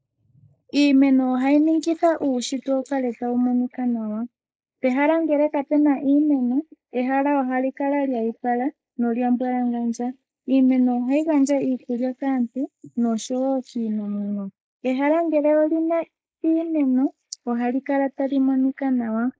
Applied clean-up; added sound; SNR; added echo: neural mask model Resemble Enhance denoiser.